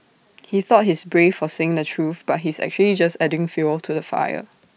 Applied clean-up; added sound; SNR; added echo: none; none; none; none.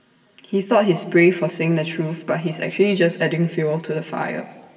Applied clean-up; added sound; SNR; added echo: none; none; none; reverberation time 2.0 s.